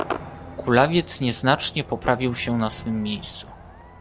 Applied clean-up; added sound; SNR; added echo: none; Crowd / Cheering / Fireworks; 13 dB; none.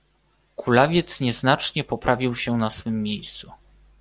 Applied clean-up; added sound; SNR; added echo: none; none; none; none.